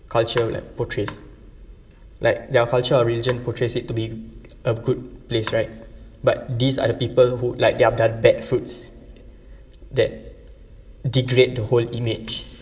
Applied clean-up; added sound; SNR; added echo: none; none; none; reverberation time 1.7 s.